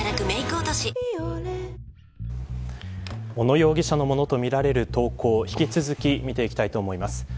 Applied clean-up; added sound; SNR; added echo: none; Bass guitar; 9 dB; none.